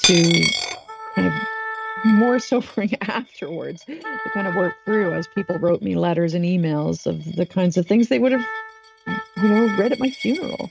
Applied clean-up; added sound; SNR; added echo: neural mask model RNNoise.